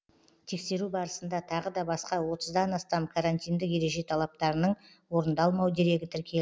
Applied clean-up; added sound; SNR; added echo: none; none; none; none.